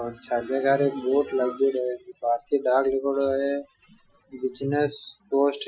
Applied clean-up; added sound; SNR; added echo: classical method Wiener filter.